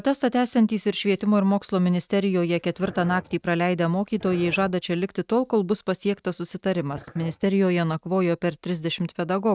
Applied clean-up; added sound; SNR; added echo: neural mask model RNNoise.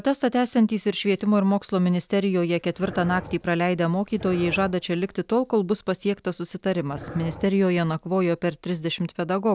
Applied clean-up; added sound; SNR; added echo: none; Dog; 17 dB; none.